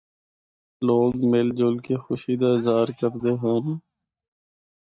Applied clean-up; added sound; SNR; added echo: neural mask model DeepFilterNet 3.